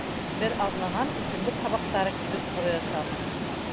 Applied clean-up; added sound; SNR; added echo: none; Water; 0 dB; none.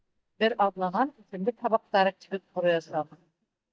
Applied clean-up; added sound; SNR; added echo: neural mask model DeepFilterNet 3.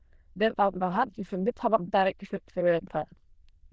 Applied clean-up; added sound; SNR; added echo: neural diffusion model UNIVERSE++.